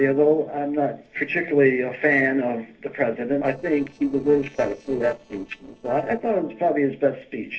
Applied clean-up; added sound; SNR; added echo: neural separator model SepFormer DNS4.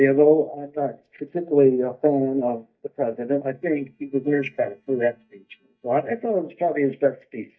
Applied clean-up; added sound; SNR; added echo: neural mask model DeepFilterNet 3.